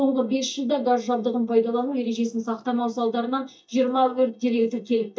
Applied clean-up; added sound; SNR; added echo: neural mask model DeepFilterNet 3.